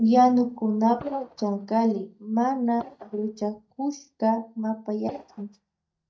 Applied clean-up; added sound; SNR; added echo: neural mask model DeepFilterNet 3.